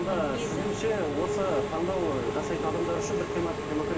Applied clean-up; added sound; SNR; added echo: none; Engine / Mechanisms; 1 dB; reverberation time 2.5 s.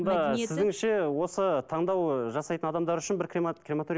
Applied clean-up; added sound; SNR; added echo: none; none; none; none.